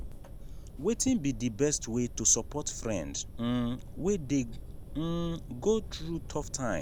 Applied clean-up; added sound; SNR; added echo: none; Fire; 9 dB; none.